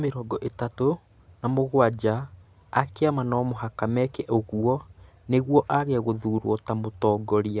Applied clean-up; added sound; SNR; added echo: none; none; none; none.